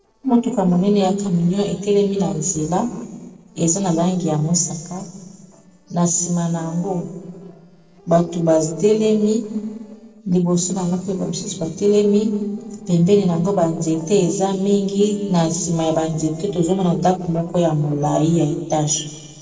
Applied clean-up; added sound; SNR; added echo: neural separator model SepFormer DNS4.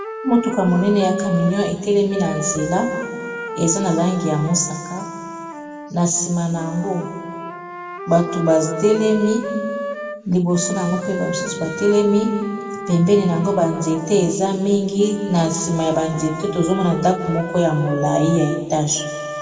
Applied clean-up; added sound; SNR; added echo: none; Wind instrument, woodwind instrument; 10 dB; reverberation time 1.9 s.